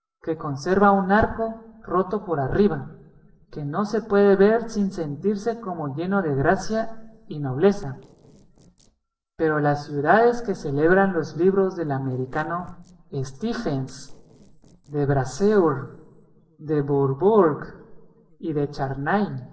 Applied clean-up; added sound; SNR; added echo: neural separator model SepFormer DNS4.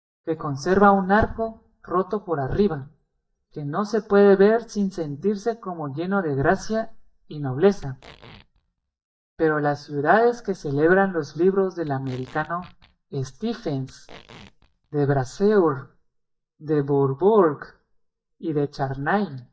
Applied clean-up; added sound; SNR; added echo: neural mask model DeepFilterNet 3.